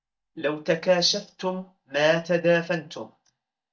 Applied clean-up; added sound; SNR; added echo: neural mask model DeepFilterNet 3.